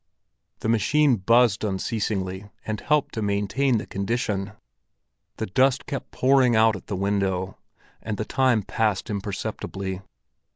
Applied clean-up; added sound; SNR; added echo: none; none; none; none.